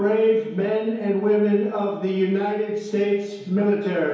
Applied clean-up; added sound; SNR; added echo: none; none; none; reverberation time 2.2 s.